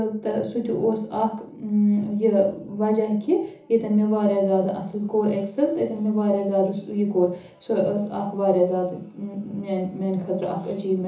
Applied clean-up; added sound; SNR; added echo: none; none; none; reverberation time 0.7 s.